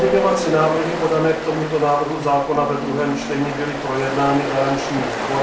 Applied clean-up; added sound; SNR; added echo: none; Ocean; 5 dB; reverberation time 0.4 s.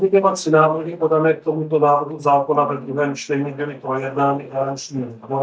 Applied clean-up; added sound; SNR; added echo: neural mask model DeepFilterNet 3.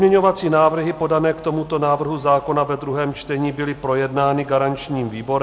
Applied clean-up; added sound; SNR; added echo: none; none; none; none.